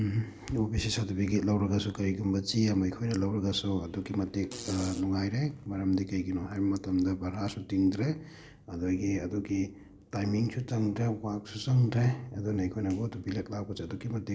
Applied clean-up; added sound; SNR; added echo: none; Fart; 17 dB; none.